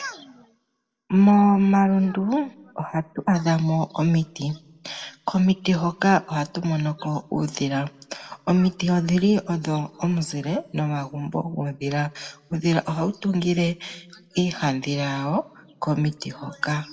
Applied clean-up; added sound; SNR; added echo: none; none; none; reverberation time 0.3 s.